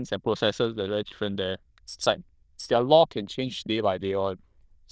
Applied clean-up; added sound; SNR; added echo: neural diffusion model UNIVERSE++.